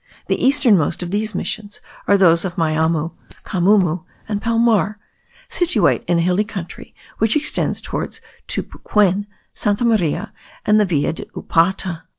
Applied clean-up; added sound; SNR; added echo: neural separator model SepFormer DNS4.